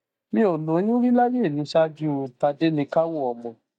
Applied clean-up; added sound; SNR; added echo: neural mask model DeepFilterNet 3.